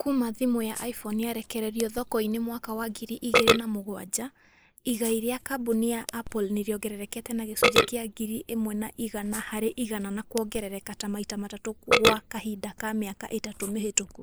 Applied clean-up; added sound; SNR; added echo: neural mask model Resemble Enhance denoiser.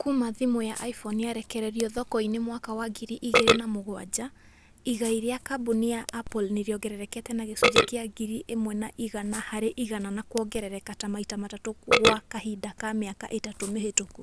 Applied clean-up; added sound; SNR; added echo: none; Burping, eructation; 2 dB; none.